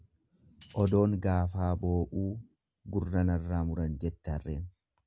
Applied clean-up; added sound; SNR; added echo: none; Tambourine; 9 dB; none.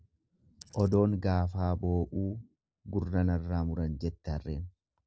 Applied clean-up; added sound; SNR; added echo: neural separator model SepFormer DNS4.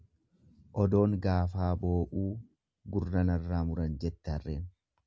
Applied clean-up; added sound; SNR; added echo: none; none; none; none.